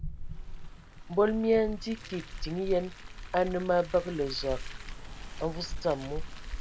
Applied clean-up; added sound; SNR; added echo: none; Car; 7 dB; none.